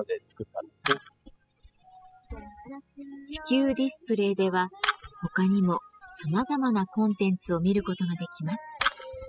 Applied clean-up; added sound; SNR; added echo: classical method spectral subtraction.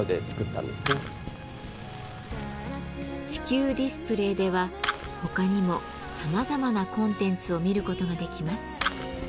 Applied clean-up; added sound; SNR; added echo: none; Fire; 11 dB; none.